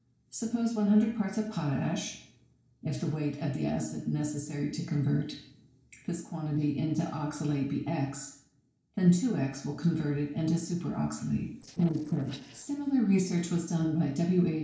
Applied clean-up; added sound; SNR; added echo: neural separator model SepFormer DNS4.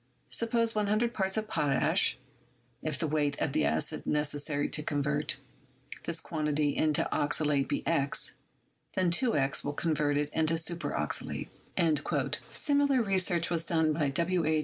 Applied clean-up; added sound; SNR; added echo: none; none; none; none.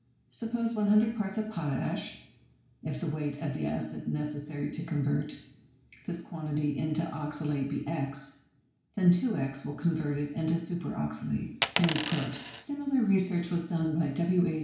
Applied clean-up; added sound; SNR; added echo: none; Coin (dropping); -1 dB; reverberation time 0.6 s.